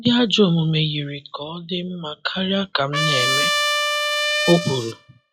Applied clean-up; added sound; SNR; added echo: classical method log-MMSE.